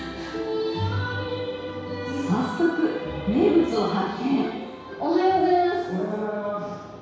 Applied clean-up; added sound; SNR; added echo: none; Marimba, xylophone; 20 dB; reverberation time 1.1 s.